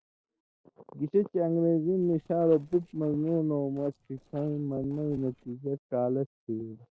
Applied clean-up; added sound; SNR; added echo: neural separator model SepFormer DNS4.